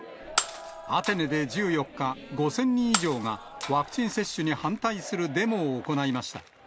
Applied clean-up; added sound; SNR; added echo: none; Shatter; 8 dB; none.